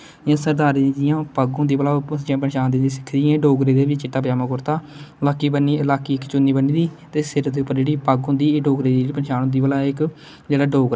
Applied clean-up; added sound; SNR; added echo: none; none; none; none.